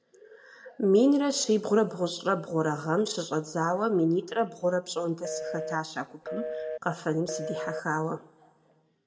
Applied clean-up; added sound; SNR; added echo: none; Telephone; 8 dB; reverberation time 0.6 s.